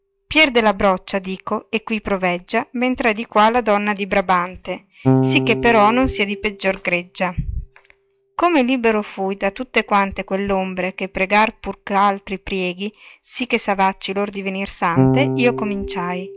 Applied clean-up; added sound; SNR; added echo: classical method log-MMSE.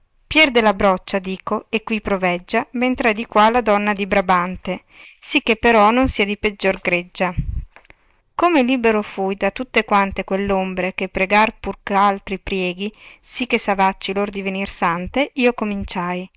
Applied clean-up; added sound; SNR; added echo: neural mask model Resemble Enhance denoiser.